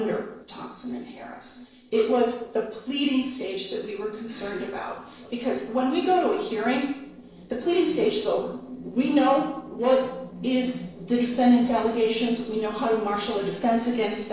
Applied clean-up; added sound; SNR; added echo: neural separator model SepFormer DNS4.